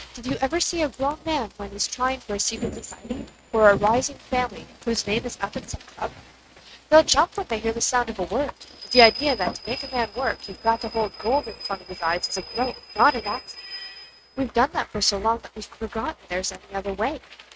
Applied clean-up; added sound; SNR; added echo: neural mask model RNNoise.